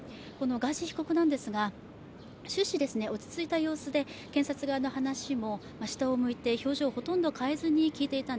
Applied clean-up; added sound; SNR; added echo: none; none; none; none.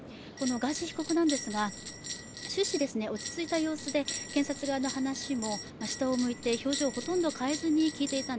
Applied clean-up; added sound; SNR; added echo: none; Bell; 9 dB; none.